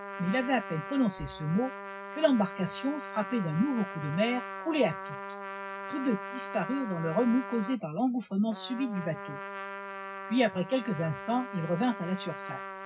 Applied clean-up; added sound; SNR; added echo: none; Trumpet; 10 dB; reverberation time 0.4 s.